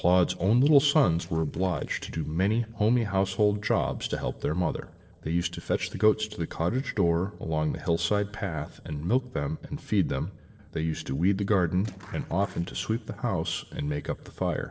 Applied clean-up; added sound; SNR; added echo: neural separator model SepFormer DNS4.